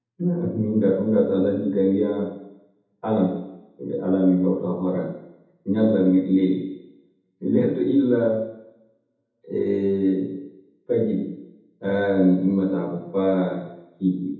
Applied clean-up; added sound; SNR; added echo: none; none; none; reverberation time 0.8 s.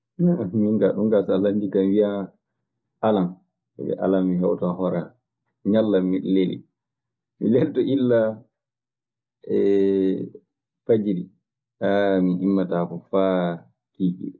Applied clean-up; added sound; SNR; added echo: none; none; none; none.